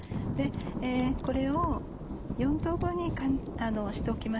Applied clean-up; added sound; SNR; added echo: none; Thunder / Rain; 2 dB; none.